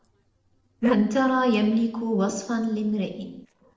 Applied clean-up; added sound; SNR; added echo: neural separator model SepFormer DNS4.